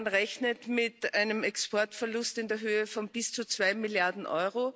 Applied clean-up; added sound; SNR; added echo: none; none; none; none.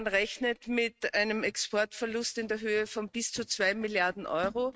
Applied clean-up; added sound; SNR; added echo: neural mask model RNNoise.